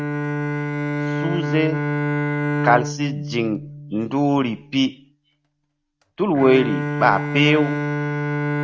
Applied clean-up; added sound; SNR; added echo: neural mask model RNNoise.